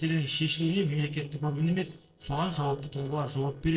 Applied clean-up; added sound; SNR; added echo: neural separator model SepFormer DNS4.